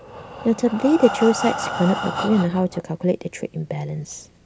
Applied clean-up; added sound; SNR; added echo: none; Breathing; 9 dB; none.